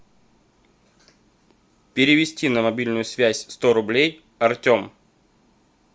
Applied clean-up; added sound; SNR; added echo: none; none; none; none.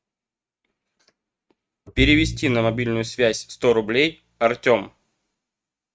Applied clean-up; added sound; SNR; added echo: neural mask model RNNoise.